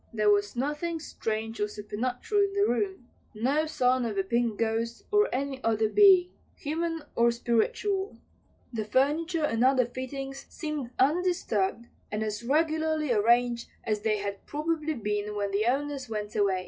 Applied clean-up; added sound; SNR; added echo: classical method log-MMSE.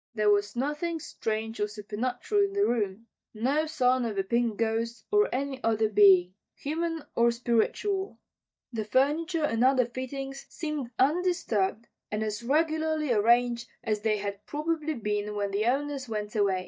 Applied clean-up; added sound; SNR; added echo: neural mask model DeepFilterNet 3.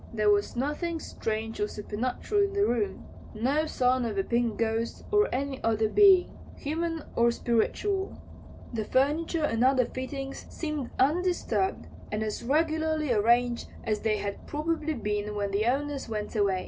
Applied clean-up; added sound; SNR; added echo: none; Car; 15 dB; none.